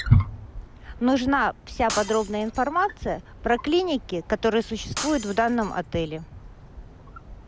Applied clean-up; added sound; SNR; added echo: none; Wild animals + Shatter; 5 dB; none.